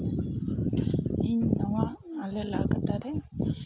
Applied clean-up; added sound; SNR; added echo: none; none; none; none.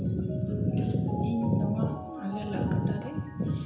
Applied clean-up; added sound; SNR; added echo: none; Mallet percussion; 13 dB; reverberation time 0.9 s.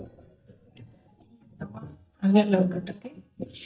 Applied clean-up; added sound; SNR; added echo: neural mask model DeepFilterNet 3.